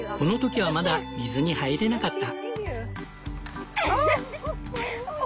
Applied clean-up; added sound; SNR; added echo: none; none; none; none.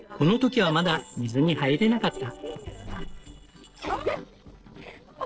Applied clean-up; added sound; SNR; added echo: neural separator model SepFormer DNS4.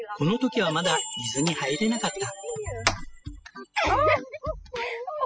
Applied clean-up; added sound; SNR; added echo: classical method spectral subtraction.